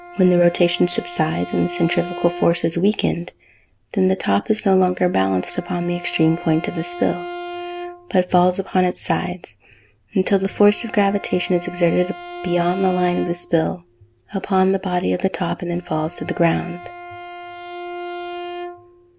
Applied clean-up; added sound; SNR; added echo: none; Bowed string instrument; 14 dB; none.